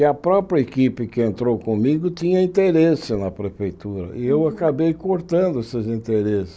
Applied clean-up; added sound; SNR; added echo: none; none; none; none.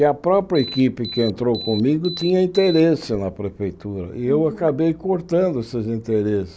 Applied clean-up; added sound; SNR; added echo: none; Alarm; 14 dB; none.